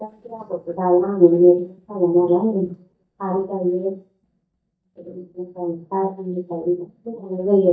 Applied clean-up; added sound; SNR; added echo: neural mask model DeepFilterNet 3.